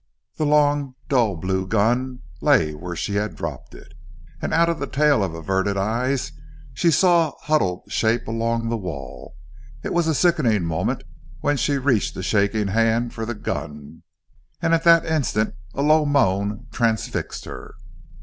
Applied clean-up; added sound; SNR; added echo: none; Growling; 14 dB; none.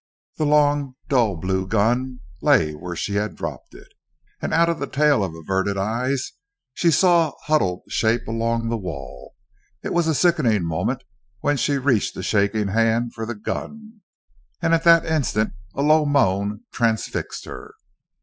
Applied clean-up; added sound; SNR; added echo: classical method Wiener filter.